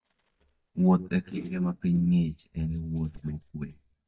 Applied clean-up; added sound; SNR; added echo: neural mask model DeepFilterNet 3.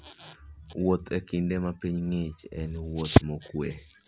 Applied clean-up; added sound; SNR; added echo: none; none; none; none.